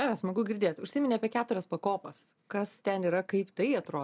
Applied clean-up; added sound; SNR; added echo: none; none; none; none.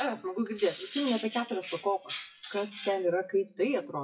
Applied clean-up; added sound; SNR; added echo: classical method WPE with log-MMSE.